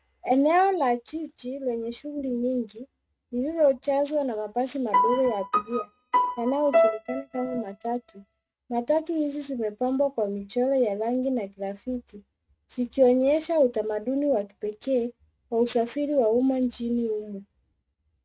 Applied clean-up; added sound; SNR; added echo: neural mask model RNNoise.